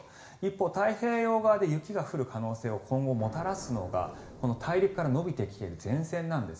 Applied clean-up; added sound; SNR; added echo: none; Explosion; 18 dB; reverberation time 2.0 s.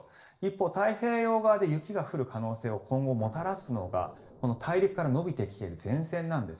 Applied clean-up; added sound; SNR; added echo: neural separator model SepFormer DNS4.